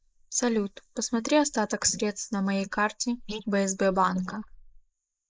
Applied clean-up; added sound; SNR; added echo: neural mask model Resemble Enhance denoiser.